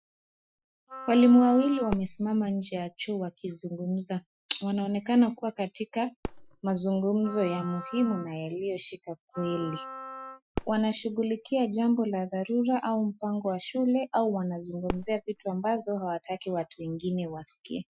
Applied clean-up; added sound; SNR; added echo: classical method Wiener filter.